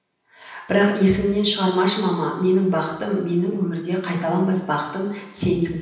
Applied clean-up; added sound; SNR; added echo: none; none; none; reverberation time 0.9 s.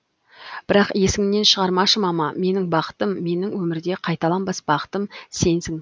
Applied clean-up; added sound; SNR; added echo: none; none; none; none.